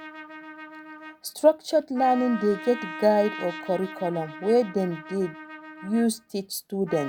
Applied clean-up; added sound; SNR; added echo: none; Trumpet; 14 dB; none.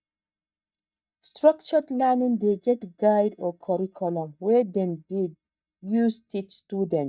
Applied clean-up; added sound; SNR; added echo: neural mask model DeepFilterNet 3.